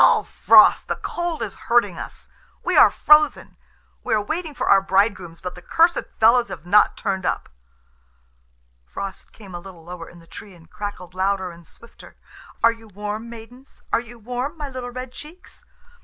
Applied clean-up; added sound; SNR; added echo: none; none; none; none.